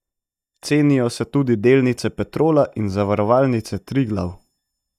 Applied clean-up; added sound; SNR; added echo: neural mask model DeepFilterNet 3.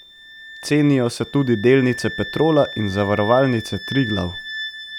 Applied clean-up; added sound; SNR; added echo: none; Wind instrument, woodwind instrument; 13 dB; none.